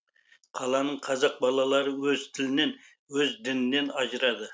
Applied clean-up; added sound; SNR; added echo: none; none; none; none.